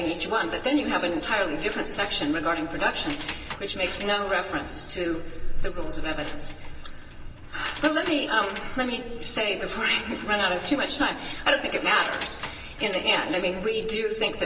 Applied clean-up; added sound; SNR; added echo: none; Keys jangling; 16 dB; reverberation time 2.2 s.